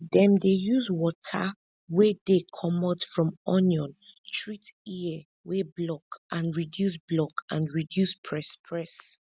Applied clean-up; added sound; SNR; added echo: none; none; none; none.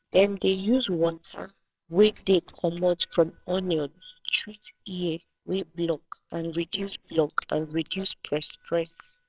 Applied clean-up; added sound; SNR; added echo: neural separator model SepFormer WHAMR!.